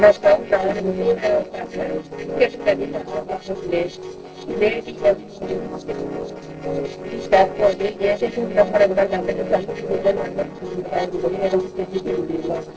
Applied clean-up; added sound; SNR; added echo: neural separator model SepFormer DNS4.